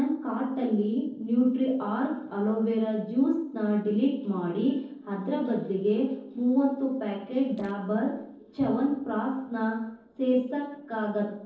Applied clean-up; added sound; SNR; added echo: neural separator model SepFormer DNS4.